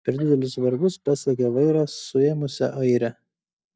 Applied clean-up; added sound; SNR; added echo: neural mask model DeepFilterNet 3.